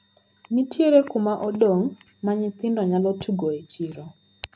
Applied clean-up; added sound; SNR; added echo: none; none; none; none.